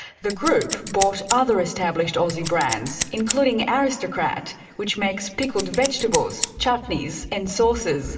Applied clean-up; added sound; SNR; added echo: none; Scissors; 8 dB; reverberation time 1.8 s.